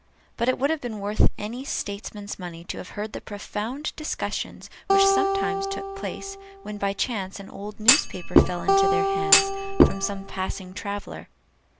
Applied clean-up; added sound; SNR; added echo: none; Acoustic guitar + Thump, thud; -4 dB; none.